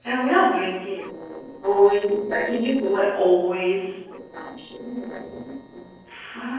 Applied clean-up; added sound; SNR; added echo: neural separator model SepFormer DNS4.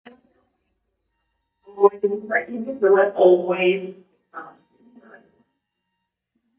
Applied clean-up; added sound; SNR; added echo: neural mask model DeepFilterNet 3.